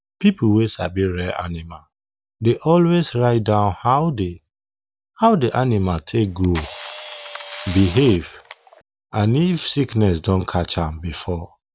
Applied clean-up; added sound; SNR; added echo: none; Camera; 15 dB; none.